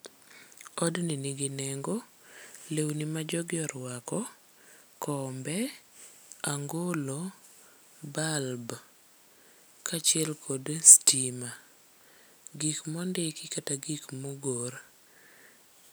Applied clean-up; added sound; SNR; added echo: none; none; none; none.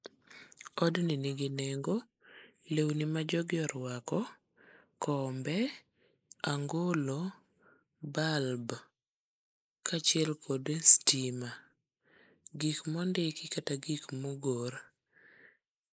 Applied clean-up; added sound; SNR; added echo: neural mask model Resemble Enhance denoiser.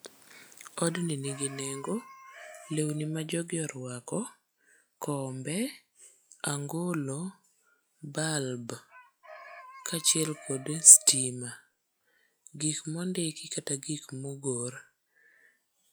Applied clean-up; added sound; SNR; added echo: classical method log-MMSE.